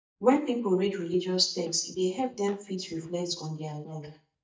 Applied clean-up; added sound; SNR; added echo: neural mask model DeepFilterNet 3.